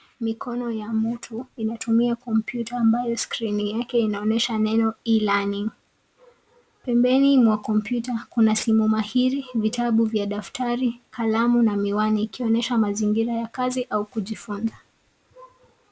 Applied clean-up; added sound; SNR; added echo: none; none; none; none.